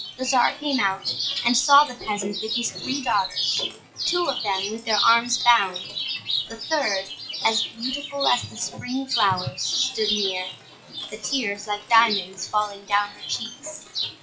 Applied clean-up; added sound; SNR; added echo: classical method WPE with log-MMSE.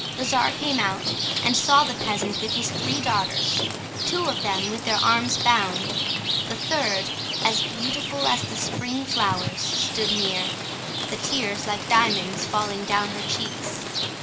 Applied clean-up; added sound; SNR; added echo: none; Rain; 1 dB; reverberation time 0.5 s.